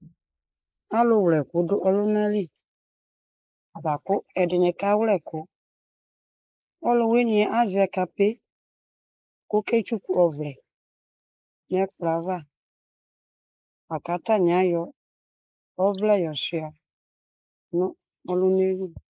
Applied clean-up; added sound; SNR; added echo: neural mask model Resemble Enhance denoiser.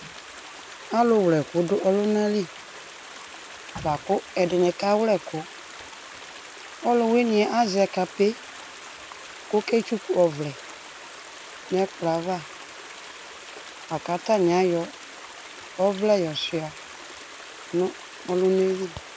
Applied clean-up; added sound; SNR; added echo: none; Stream; 16 dB; none.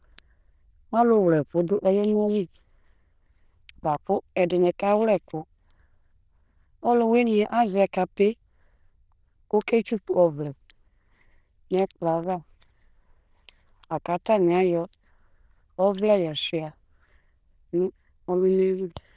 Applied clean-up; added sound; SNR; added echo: neural diffusion model UNIVERSE++.